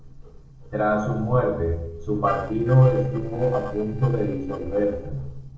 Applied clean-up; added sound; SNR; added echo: neural separator model SepFormer DNS4.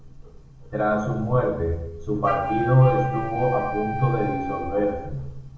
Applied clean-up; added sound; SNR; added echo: none; Wind instrument, woodwind instrument; 6 dB; reverberation time 0.7 s.